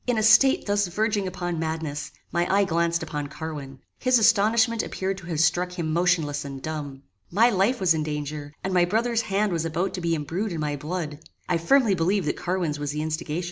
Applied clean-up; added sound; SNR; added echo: none; none; none; none.